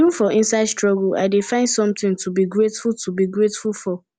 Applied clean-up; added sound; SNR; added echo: none; none; none; none.